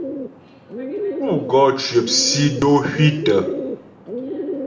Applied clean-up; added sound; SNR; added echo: none; Bird; 7 dB; reverberation time 0.7 s.